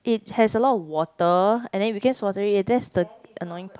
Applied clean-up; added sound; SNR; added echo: none; none; none; none.